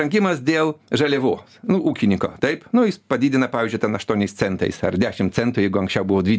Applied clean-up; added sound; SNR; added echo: none; none; none; none.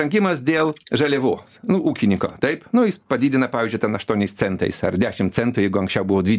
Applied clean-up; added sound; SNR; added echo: neural mask model Resemble Enhance denoiser.